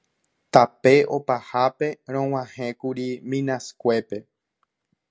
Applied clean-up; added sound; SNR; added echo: none; none; none; none.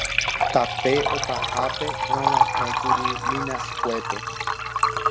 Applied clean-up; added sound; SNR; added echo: none; Liquid; -5 dB; none.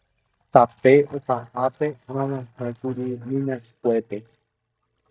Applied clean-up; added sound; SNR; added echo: neural mask model DeepFilterNet 3.